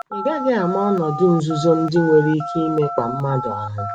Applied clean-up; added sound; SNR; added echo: none; Telephone; 9 dB; none.